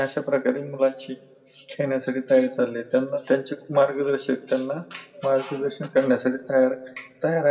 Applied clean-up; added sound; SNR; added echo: none; none; none; reverberation time 2.8 s.